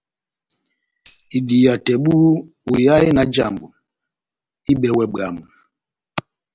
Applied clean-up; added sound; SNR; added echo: none; Tambourine; 19 dB; none.